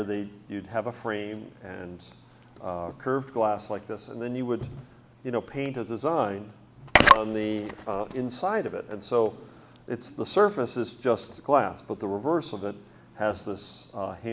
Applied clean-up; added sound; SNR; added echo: none; none; none; none.